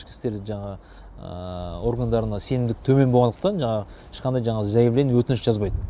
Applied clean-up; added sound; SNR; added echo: none; none; none; none.